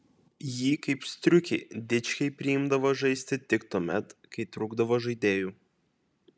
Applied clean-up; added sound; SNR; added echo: none; none; none; none.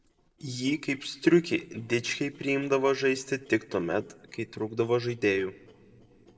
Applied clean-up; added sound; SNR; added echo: neural separator model SepFormer DNS4.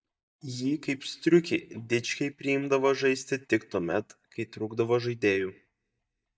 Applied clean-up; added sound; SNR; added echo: neural mask model DeepFilterNet 3.